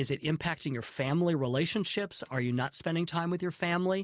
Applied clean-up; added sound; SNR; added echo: none; none; none; none.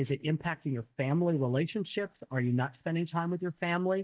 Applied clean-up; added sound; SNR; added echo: neural mask model DeepFilterNet 3.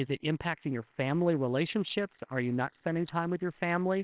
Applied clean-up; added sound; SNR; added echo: neural separator model SepFormer WHAMR!.